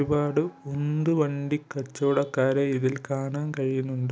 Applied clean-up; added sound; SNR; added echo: none; none; none; none.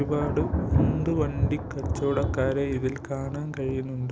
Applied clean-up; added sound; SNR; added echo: none; Thunder; 1 dB; none.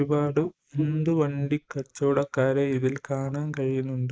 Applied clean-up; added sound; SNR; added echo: neural mask model Resemble Enhance denoiser.